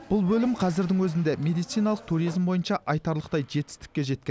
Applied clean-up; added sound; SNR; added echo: none; none; none; none.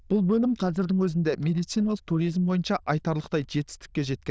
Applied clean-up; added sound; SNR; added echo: neural diffusion model UNIVERSE++.